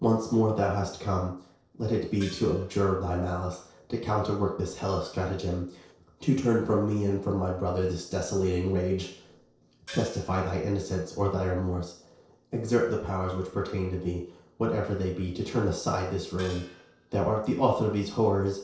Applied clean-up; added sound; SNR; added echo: neural separator model SepFormer DNS4.